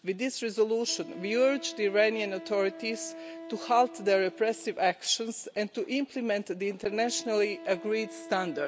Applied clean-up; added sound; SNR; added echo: none; Wind instrument, woodwind instrument; 16 dB; none.